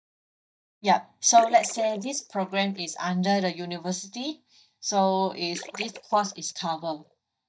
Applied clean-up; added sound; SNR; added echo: neural mask model DeepFilterNet 3.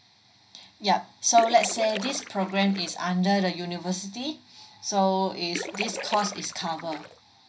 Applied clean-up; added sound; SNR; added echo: none; Splash, splatter; 10 dB; reverberation time 0.5 s.